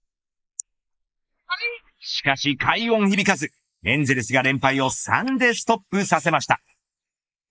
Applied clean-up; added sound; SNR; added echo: neural mask model Resemble Enhance denoiser.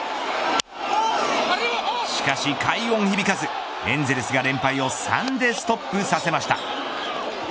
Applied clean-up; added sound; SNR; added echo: none; none; none; none.